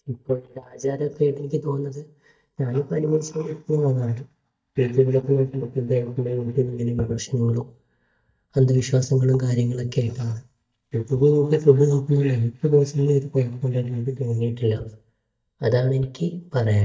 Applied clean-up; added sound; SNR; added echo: neural mask model DeepFilterNet 3.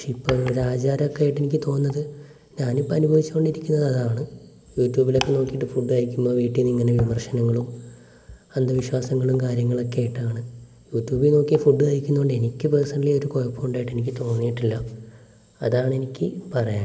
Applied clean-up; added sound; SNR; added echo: none; none; none; none.